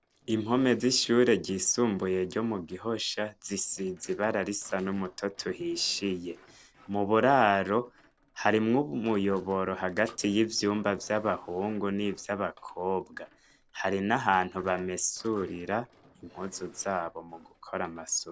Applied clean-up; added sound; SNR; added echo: neural separator model SepFormer DNS4.